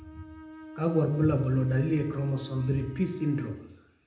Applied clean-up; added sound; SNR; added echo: none; Bowed string instrument; 18 dB; reverberation time 0.8 s.